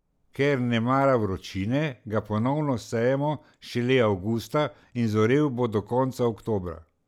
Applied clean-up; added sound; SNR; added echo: none; none; none; none.